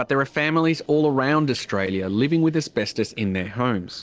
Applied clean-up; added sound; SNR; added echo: neural separator model SepFormer DNS4.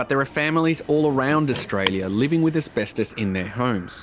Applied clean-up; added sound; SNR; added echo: none; Car; 13 dB; none.